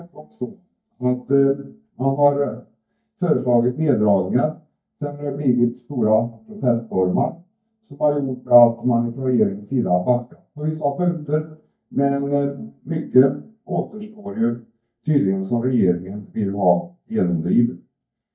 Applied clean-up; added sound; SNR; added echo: neural mask model DeepFilterNet 3.